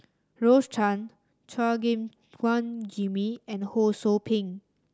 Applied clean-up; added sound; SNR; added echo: none; none; none; none.